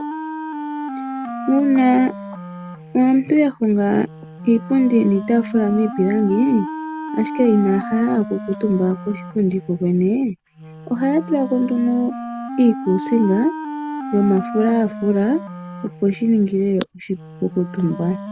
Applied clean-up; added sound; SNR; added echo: none; Wind instrument, woodwind instrument; 11 dB; none.